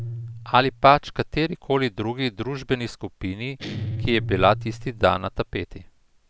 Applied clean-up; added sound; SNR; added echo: none; Guitar; 12 dB; none.